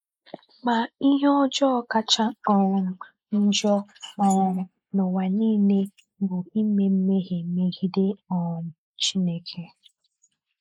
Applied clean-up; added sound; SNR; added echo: neural mask model Resemble Enhance denoiser.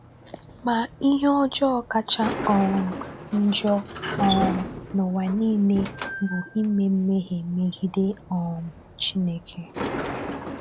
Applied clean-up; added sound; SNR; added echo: none; Sliding door; 10 dB; none.